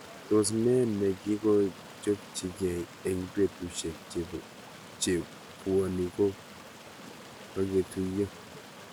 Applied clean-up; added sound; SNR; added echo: none; Stream; 16 dB; none.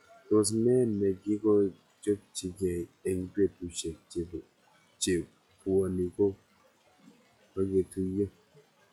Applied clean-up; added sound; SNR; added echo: classical method log-MMSE.